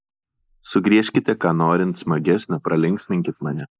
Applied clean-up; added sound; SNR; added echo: neural mask model Resemble Enhance denoiser.